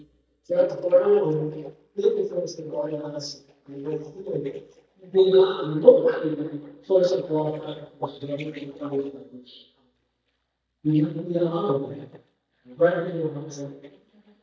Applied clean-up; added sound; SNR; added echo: neural mask model DeepFilterNet 3.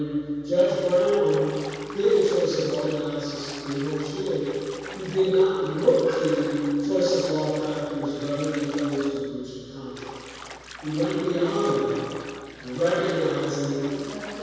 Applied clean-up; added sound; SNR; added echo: none; Bathtub (filling or washing); 17 dB; reverberation time 2.2 s.